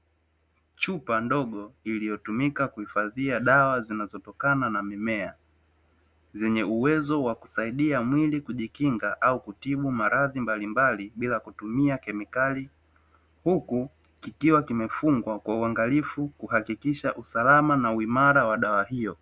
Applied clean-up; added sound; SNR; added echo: none; none; none; none.